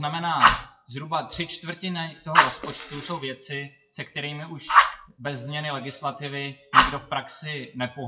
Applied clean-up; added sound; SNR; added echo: classical method WPE with log-MMSE.